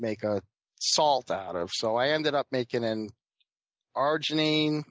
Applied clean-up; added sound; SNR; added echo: none; none; none; none.